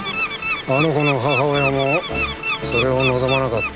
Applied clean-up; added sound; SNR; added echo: none; Bird; 5 dB; none.